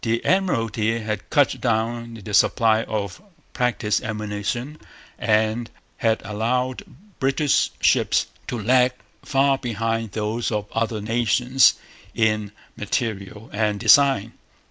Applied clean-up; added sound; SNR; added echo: none; none; none; none.